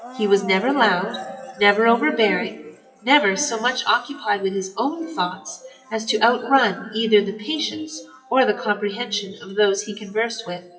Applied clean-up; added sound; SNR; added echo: classical method WPE with log-MMSE.